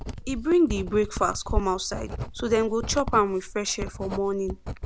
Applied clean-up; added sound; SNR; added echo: none; Writing; 7 dB; none.